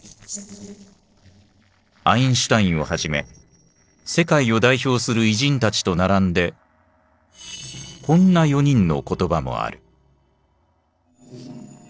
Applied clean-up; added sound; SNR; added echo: neural separator model SepFormer DNS4.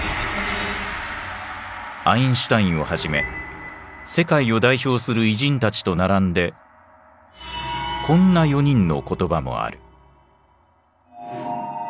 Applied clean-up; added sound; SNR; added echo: none; Gong; 14 dB; none.